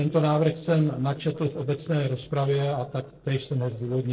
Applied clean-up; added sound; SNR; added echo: neural separator model SepFormer DNS4.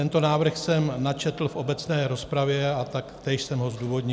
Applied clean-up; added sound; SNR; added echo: none; none; none; none.